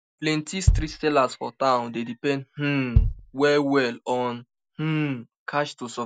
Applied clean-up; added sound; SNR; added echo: none; Bass drum; 2 dB; none.